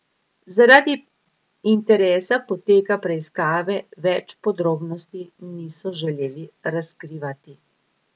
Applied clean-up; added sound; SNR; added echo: none; none; none; none.